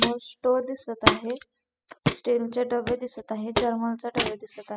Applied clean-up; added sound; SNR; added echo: classical method spectral subtraction.